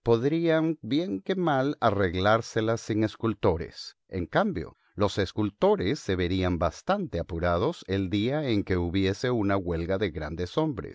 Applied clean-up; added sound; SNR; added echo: none; none; none; none.